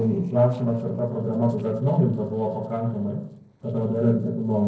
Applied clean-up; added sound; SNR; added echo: neural separator model SepFormer DNS4.